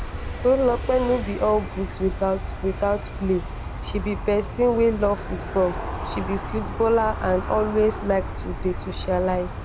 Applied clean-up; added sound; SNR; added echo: none; Aircraft; 7 dB; none.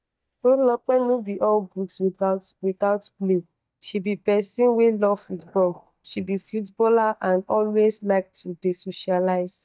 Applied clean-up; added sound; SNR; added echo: neural mask model DeepFilterNet 3.